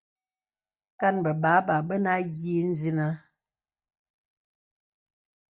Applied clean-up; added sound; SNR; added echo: neural mask model DeepFilterNet 3.